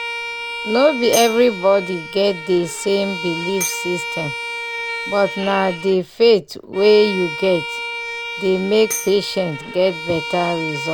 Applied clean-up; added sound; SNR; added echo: none; Tambourine + Bowed string instrument; 9 dB; none.